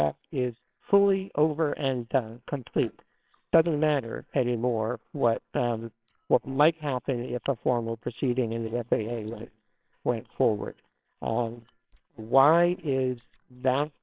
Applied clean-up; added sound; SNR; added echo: neural separator model SepFormer WHAMR!.